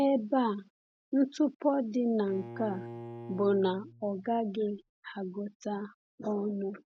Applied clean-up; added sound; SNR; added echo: none; Bowed string instrument; 14 dB; none.